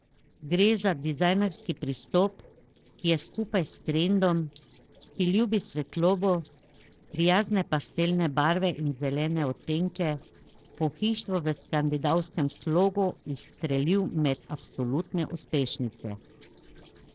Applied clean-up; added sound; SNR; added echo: neural separator model SepFormer DNS4.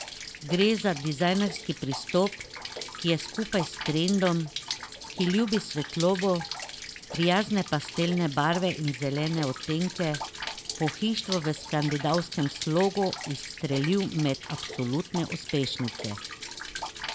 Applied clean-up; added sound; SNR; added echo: none; Rain; 10 dB; none.